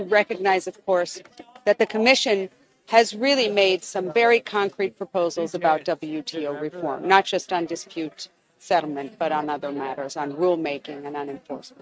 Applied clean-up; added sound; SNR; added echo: neural mask model RNNoise.